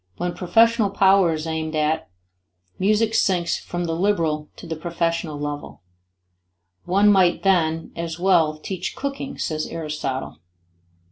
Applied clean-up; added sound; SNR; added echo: none; none; none; none.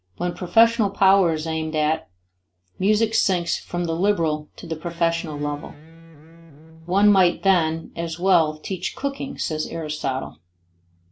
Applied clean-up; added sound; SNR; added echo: none; Electric guitar; 20 dB; none.